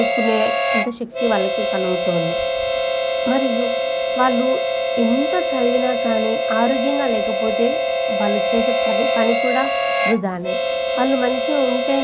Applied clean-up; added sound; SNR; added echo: none; Harmonica; -2 dB; none.